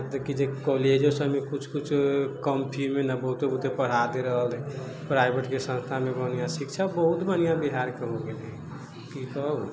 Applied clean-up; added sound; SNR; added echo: none; none; none; none.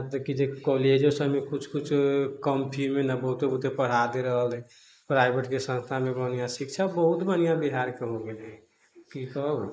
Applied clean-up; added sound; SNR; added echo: neural mask model Resemble Enhance denoiser.